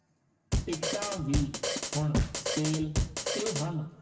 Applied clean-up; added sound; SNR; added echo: none; Drum kit; -2 dB; reverberation time 0.9 s.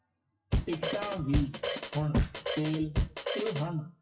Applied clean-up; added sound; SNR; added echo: classical method WPE with log-MMSE.